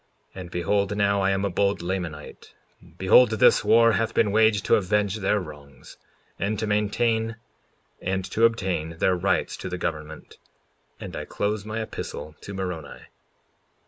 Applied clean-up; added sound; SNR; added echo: none; none; none; none.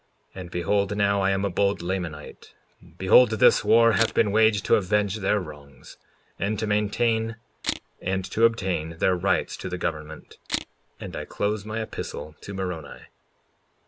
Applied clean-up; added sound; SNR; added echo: none; Camera; 9 dB; none.